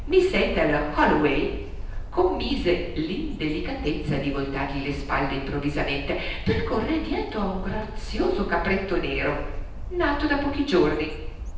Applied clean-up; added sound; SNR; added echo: none; Bird; 7 dB; reverberation time 0.9 s.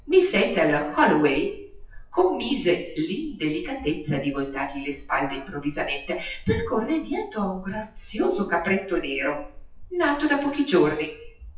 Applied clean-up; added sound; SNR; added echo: classical method WPE with log-MMSE.